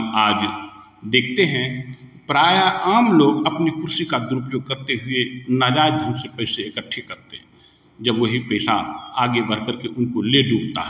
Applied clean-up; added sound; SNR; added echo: none; none; none; none.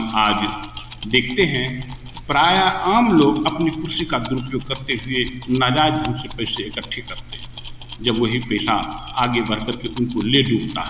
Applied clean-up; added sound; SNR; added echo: none; Keys jangling; 14 dB; none.